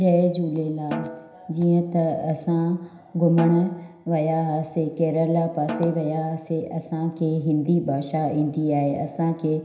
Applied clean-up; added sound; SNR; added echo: none; Snare drum; 15 dB; reverberation time 0.9 s.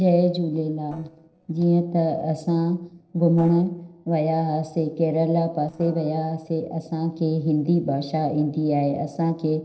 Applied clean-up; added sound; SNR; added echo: neural separator model SepFormer DNS4.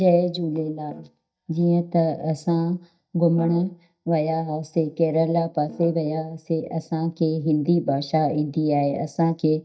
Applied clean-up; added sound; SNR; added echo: neural mask model DeepFilterNet 3.